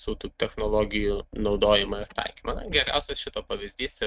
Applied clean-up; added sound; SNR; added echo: neural mask model RNNoise.